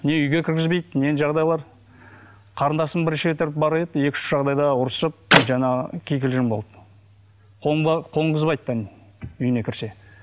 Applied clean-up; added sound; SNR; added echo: none; Clapping; -1 dB; none.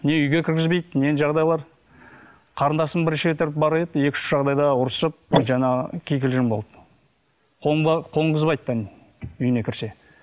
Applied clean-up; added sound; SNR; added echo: neural mask model Resemble Enhance denoiser.